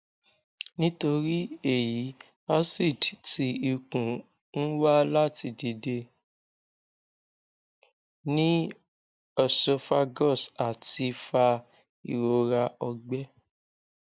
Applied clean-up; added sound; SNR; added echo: none; none; none; none.